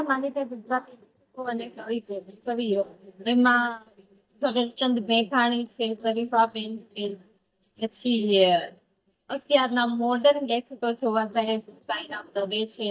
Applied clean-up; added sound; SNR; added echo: neural mask model DeepFilterNet 3.